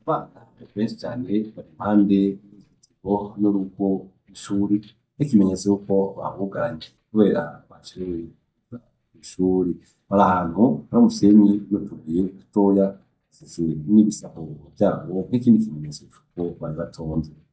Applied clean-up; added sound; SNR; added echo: neural mask model DeepFilterNet 3.